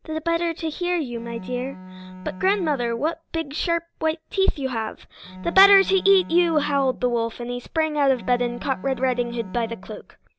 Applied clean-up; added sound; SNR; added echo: none; Bowed string instrument; 14 dB; none.